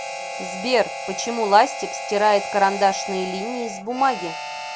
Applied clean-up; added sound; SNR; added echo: none; Harmonica; 8 dB; none.